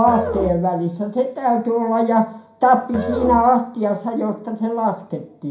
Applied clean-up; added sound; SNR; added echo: none; Musical instrument; 12 dB; reverberation time 0.4 s.